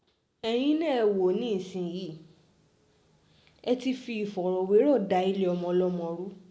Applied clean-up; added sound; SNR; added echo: none; none; none; none.